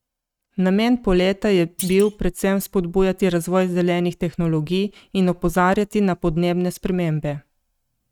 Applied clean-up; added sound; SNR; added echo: neural mask model RNNoise.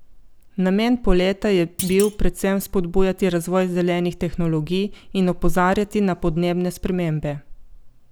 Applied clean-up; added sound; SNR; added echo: none; Thump, thud; 14 dB; none.